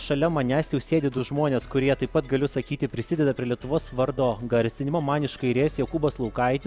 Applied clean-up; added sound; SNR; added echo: none; none; none; none.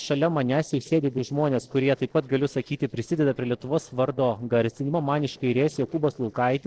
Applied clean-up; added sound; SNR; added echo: neural separator model SepFormer DNS4.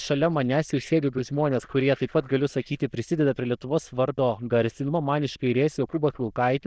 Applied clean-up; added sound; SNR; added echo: neural diffusion model UNIVERSE++.